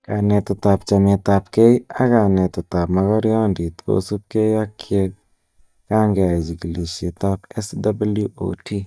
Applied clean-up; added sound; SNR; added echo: neural mask model DeepFilterNet 3.